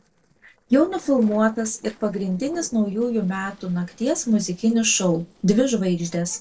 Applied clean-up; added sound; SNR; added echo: neural separator model SepFormer DNS4.